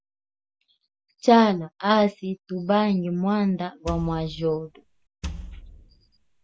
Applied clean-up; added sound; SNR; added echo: none; Wood; 13 dB; none.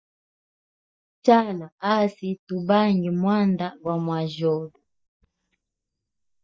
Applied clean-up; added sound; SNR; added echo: neural mask model DeepFilterNet 3.